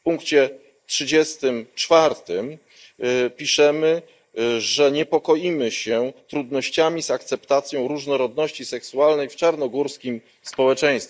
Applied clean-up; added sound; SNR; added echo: neural mask model Resemble Enhance denoiser.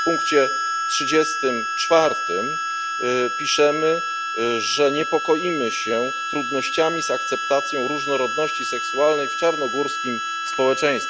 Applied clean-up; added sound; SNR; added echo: none; Harmonica; 3 dB; none.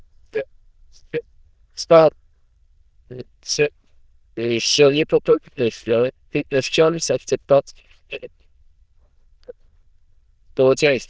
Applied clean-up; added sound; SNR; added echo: neural diffusion model UNIVERSE++.